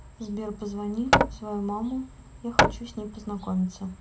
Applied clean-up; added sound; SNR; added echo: none; Hammer; -3 dB; reverberation time 0.5 s.